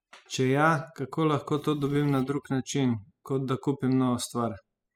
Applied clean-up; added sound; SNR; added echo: classical method spectral subtraction.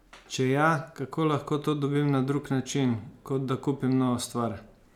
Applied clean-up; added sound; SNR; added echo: none; none; none; none.